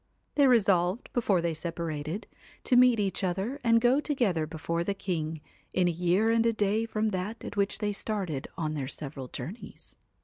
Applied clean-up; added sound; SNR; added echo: none; none; none; none.